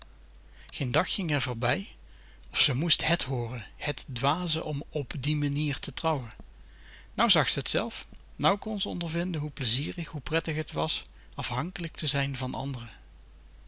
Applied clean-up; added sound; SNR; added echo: none; none; none; none.